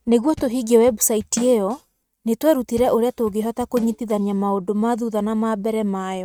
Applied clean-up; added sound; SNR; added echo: neural mask model RNNoise.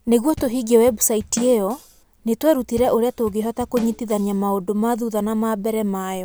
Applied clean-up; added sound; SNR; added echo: none; Drum kit; 18 dB; none.